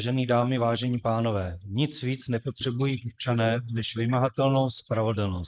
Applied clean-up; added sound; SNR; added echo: neural mask model Resemble Enhance denoiser.